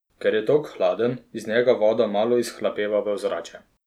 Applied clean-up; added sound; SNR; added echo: none; none; none; none.